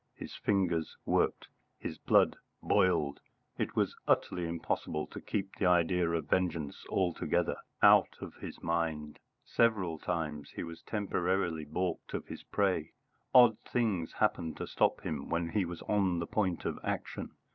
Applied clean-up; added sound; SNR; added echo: none; none; none; none.